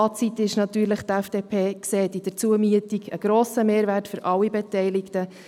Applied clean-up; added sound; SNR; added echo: none; none; none; none.